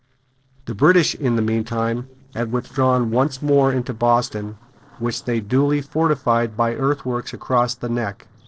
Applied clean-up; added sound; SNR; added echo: neural separator model SepFormer DNS4.